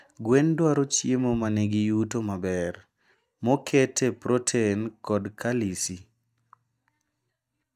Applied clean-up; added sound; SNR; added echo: neural mask model DeepFilterNet 3.